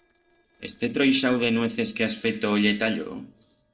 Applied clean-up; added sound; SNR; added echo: neural separator model SepFormer DNS4.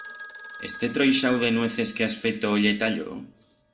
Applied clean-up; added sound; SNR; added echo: none; Telephone; 18 dB; reverberation time 0.4 s.